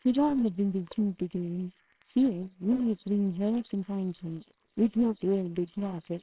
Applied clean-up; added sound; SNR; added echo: neural separator model SepFormer WHAMR!.